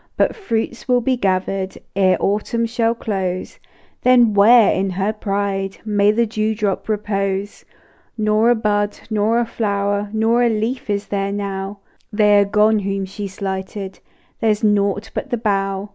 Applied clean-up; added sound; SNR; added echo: none; none; none; none.